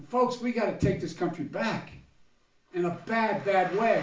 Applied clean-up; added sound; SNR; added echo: none; none; none; reverberation time 0.4 s.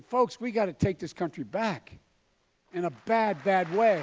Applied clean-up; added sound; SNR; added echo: none; none; none; none.